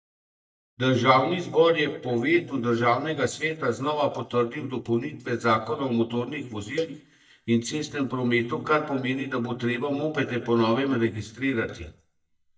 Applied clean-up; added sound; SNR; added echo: neural mask model DeepFilterNet 3.